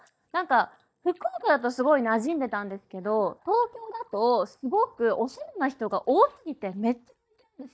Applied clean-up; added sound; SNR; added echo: neural mask model DeepFilterNet 3.